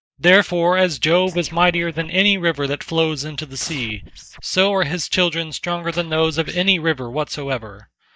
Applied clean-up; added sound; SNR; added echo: neural mask model DeepFilterNet 3.